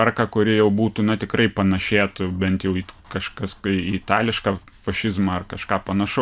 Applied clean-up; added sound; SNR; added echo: none; none; none; none.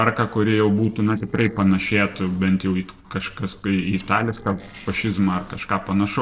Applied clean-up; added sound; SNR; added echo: neural separator model SepFormer DNS4.